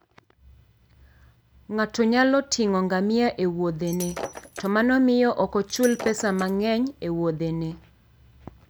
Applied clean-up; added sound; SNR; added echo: none; Shatter; 15 dB; none.